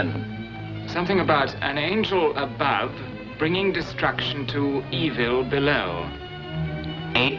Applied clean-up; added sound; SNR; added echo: none; none; none; none.